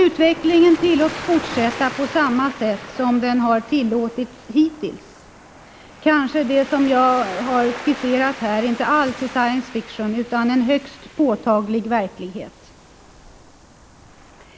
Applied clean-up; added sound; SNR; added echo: none; Waves, surf; 16 dB; none.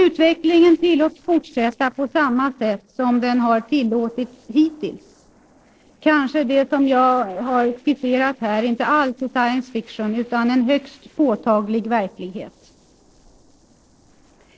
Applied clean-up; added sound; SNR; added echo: neural separator model SepFormer DNS4.